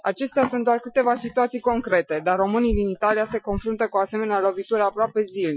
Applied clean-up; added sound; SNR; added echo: classical method Wiener filter.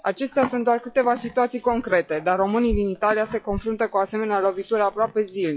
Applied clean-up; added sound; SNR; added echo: classical method log-MMSE.